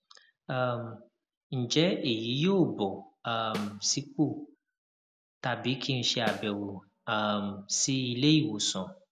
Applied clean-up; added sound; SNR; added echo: none; Snare drum; 13 dB; none.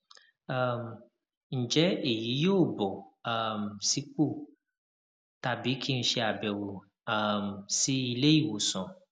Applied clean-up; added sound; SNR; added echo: none; none; none; none.